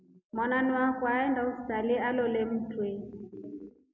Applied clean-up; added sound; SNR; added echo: none; none; none; none.